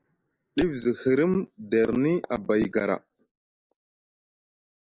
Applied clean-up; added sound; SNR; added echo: neural mask model Resemble Enhance denoiser.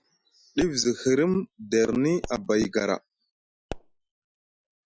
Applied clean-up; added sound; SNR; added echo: classical method Wiener filter.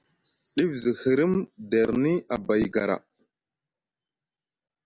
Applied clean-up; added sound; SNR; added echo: none; none; none; none.